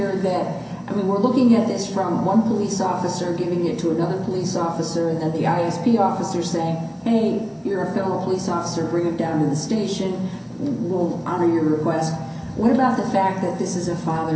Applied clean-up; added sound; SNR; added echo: none; none; none; reverberation time 0.6 s.